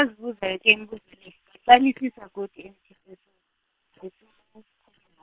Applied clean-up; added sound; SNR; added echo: neural separator model SepFormer WHAM!.